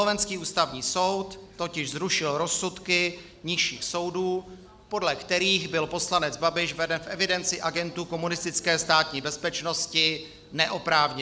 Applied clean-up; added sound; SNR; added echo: none; none; none; none.